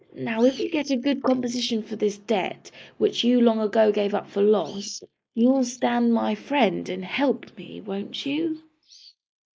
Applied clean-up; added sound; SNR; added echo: neural mask model Resemble Enhance denoiser.